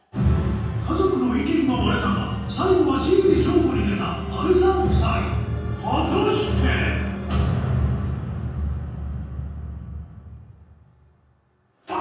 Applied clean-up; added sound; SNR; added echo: none; none; none; reverberation time 1.3 s.